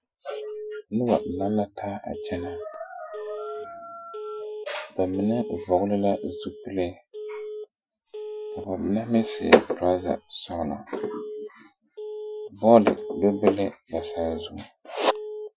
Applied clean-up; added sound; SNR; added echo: classical method Wiener filter.